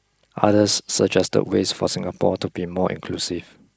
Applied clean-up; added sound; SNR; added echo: neural mask model Resemble Enhance denoiser.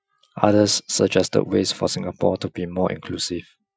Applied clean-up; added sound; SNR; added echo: classical method Wiener filter.